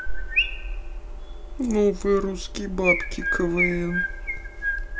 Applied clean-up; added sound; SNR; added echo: none; Chirp, tweet; 4 dB; none.